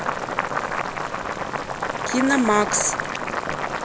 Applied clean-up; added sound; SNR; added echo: none; Boiling; 0 dB; none.